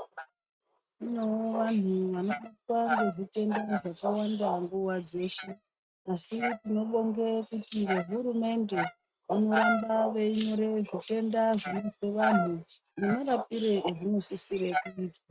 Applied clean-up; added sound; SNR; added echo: neural mask model RNNoise.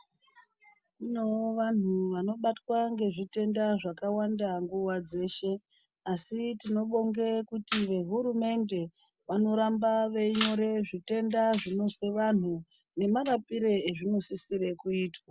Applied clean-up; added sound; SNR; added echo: none; none; none; none.